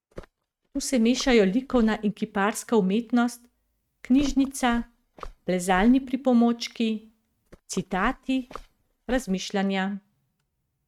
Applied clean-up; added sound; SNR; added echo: neural mask model RNNoise.